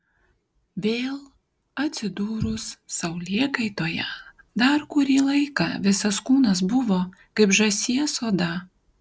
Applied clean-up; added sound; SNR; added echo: none; none; none; none.